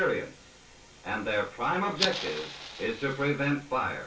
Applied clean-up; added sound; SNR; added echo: none; Fire; 6 dB; reverberation time 0.2 s.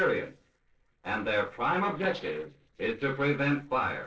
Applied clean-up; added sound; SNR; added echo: neural separator model SepFormer DNS4.